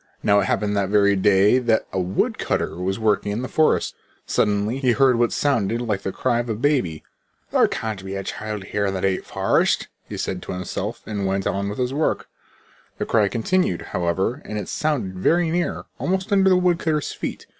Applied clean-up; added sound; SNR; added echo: none; none; none; none.